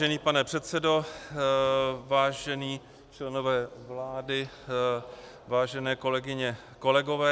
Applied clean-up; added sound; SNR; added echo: none; none; none; none.